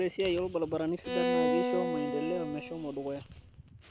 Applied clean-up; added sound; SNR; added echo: none; Bowed string instrument; 0 dB; none.